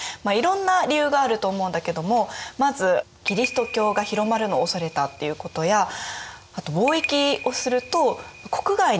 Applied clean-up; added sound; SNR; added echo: none; none; none; none.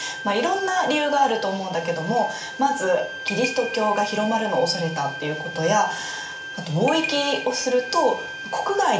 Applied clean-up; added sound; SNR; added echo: none; Bowed string instrument; 11 dB; reverberation time 0.4 s.